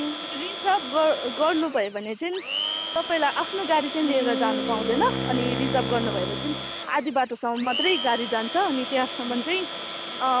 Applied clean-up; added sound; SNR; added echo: none; Domestic sounds, home sounds + Wind instrument, woodwind instrument; 4 dB; none.